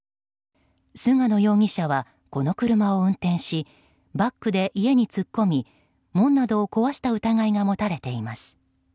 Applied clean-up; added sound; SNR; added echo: none; none; none; none.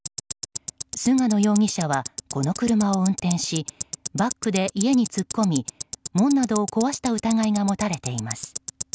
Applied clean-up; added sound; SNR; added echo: none; Tick-tock; 11 dB; none.